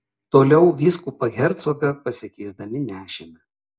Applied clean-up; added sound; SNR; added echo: none; none; none; none.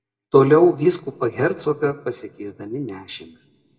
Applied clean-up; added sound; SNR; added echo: none; none; none; reverberation time 1.4 s.